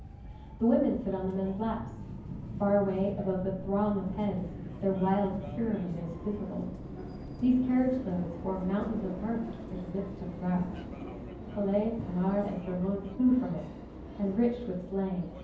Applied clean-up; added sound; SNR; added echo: none; Subway, metro, underground; 10 dB; reverberation time 0.9 s.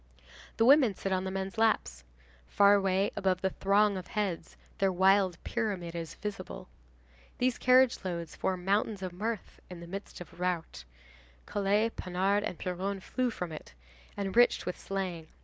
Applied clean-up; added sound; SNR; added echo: none; none; none; none.